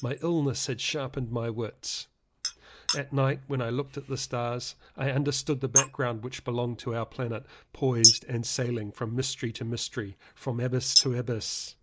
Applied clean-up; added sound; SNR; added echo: neural mask model Resemble Enhance denoiser.